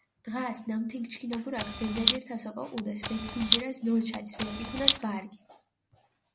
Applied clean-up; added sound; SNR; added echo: none; Camera; -4 dB; none.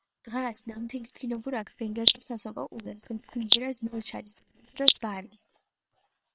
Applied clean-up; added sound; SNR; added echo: neural separator model SepFormer WHAM!.